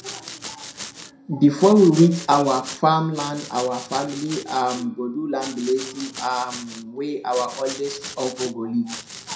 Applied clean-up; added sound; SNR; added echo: none; Domestic sounds, home sounds; 14 dB; reverberation time 0.4 s.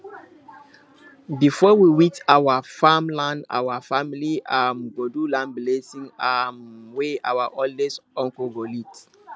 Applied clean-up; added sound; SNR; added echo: none; none; none; none.